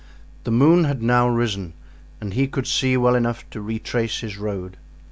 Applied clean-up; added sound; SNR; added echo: none; none; none; none.